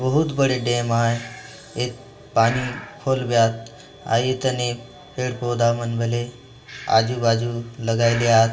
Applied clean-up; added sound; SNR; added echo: none; Breathing; 19 dB; reverberation time 0.2 s.